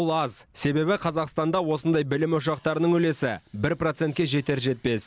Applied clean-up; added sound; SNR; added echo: none; none; none; none.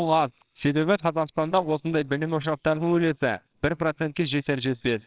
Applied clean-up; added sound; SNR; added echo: neural separator model SepFormer WHAMR!.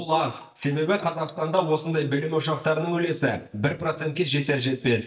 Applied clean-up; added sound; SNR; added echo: neural mask model DeepFilterNet 3.